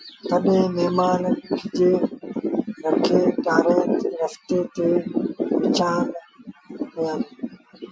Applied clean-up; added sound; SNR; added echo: none; none; none; none.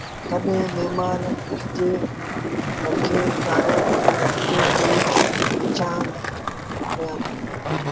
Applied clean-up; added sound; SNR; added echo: none; Skateboard; -1 dB; none.